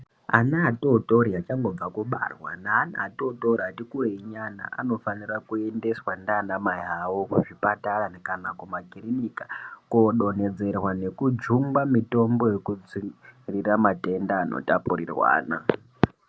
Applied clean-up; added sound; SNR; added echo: none; none; none; none.